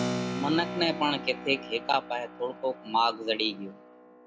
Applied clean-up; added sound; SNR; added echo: none; Keyboard (musical); 7 dB; none.